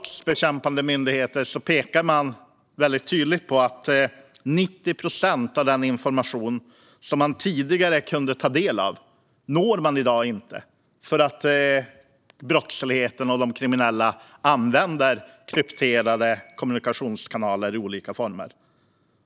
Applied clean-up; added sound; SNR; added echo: neural separator model SepFormer DNS4.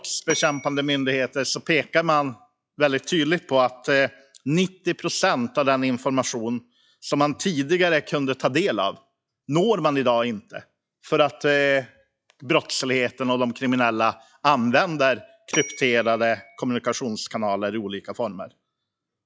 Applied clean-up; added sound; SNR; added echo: classical method log-MMSE.